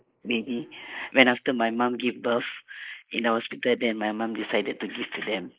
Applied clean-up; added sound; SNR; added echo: neural mask model Resemble Enhance denoiser.